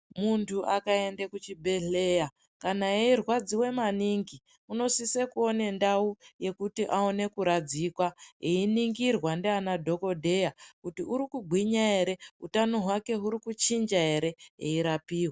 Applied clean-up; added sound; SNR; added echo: none; none; none; none.